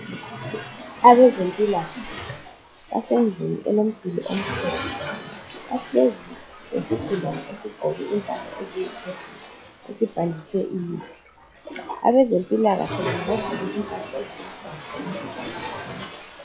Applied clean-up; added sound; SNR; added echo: classical method log-MMSE.